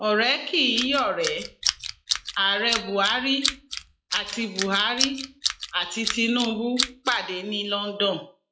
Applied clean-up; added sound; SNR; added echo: classical method log-MMSE.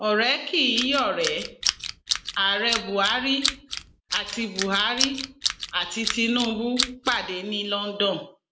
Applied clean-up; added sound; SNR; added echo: none; Tools; 5 dB; none.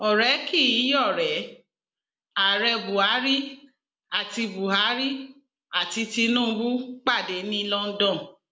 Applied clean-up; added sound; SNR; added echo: none; none; none; none.